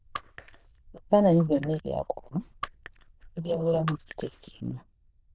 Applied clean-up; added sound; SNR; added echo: neural diffusion model UNIVERSE++.